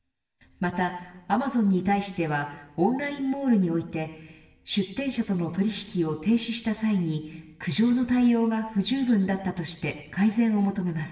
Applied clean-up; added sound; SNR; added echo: none; none; none; reverberation time 1.0 s.